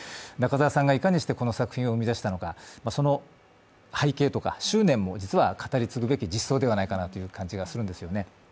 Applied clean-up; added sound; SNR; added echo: none; none; none; none.